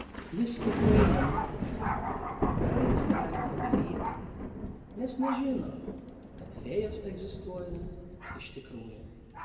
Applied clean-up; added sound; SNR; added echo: none; Thunder; -4 dB; reverberation time 2.2 s.